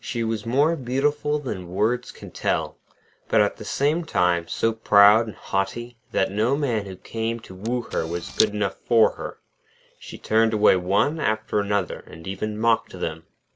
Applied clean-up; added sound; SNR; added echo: none; Camera; 9 dB; none.